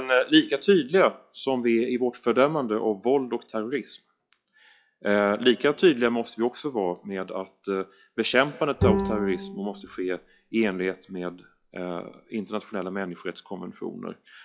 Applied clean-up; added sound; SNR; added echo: classical method log-MMSE.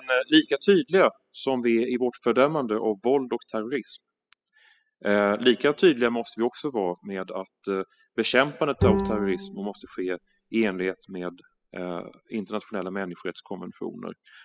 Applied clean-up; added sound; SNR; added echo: classical method spectral subtraction.